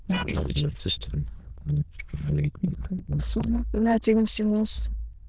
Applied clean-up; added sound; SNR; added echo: neural diffusion model UNIVERSE++.